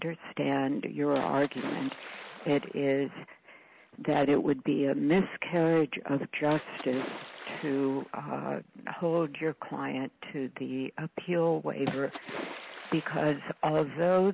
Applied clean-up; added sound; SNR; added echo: none; Splash, splatter; 17 dB; none.